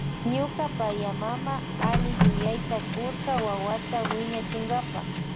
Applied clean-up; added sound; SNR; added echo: none; Printer; -2 dB; none.